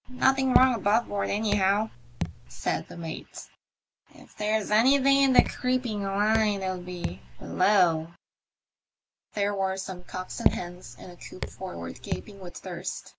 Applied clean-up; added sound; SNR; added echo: none; Raindrop / Drip; 4 dB; none.